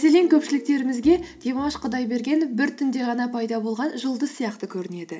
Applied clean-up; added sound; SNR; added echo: none; none; none; none.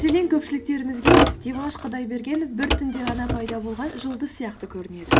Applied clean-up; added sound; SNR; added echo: none; Motor vehicle (road); -1 dB; none.